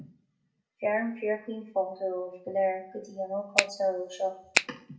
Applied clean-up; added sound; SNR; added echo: none; Finger snapping; -4 dB; reverberation time 0.5 s.